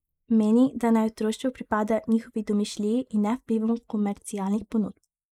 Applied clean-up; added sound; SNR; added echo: neural mask model Resemble Enhance denoiser.